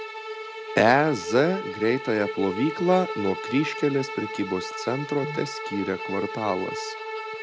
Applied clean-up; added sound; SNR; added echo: none; Bowed string instrument; 7 dB; none.